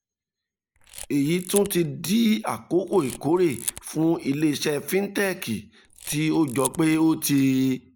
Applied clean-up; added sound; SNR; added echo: neural mask model Resemble Enhance denoiser.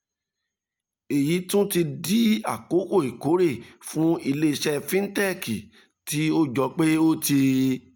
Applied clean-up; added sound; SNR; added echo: none; none; none; none.